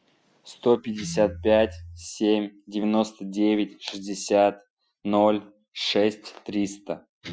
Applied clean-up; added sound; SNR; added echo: classical method Wiener filter.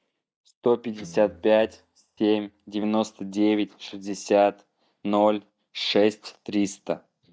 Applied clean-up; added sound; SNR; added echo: neural mask model DeepFilterNet 3.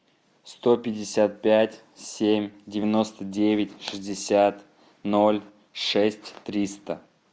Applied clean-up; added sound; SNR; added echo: none; none; none; none.